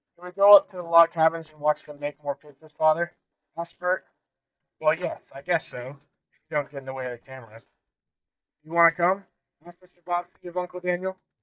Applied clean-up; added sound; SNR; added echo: neural mask model DeepFilterNet 3.